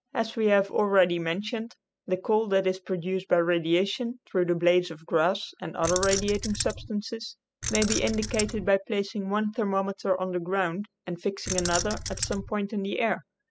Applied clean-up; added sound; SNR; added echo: classical method spectral subtraction.